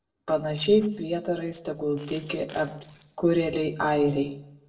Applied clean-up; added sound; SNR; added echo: neural separator model SepFormer DNS4.